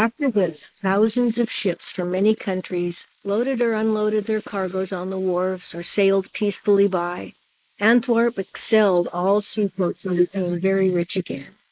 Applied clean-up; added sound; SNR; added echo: neural mask model Resemble Enhance denoiser.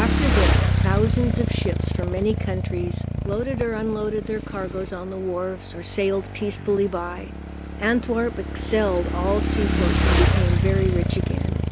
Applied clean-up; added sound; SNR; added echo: none; Motorcycle / Engine; -3 dB; none.